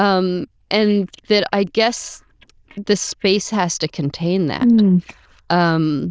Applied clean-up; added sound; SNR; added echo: neural diffusion model UNIVERSE++.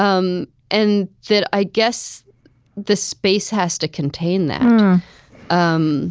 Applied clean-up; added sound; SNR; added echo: none; none; none; none.